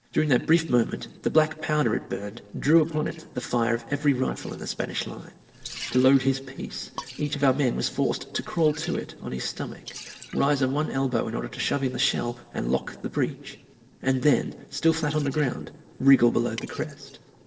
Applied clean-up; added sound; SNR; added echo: neural separator model SepFormer DNS4.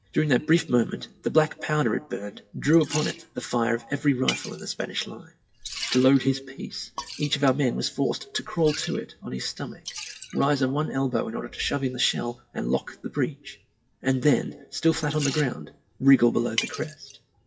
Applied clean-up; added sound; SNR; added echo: classical method WPE with log-MMSE.